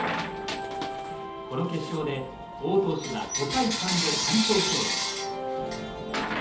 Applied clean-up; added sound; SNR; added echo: none; Coin (dropping) / Bell; 2 dB; reverberation time 0.7 s.